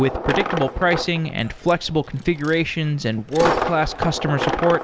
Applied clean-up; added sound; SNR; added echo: none; Coin (dropping); 5 dB; none.